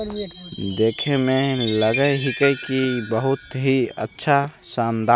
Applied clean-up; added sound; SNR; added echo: none; Chime; 13 dB; none.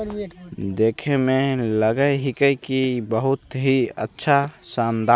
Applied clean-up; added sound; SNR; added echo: none; none; none; none.